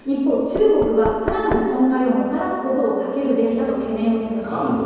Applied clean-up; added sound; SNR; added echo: none; Knock / Wood; 12 dB; reverberation time 2.2 s.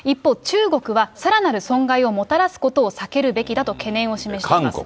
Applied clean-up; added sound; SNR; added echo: none; none; none; none.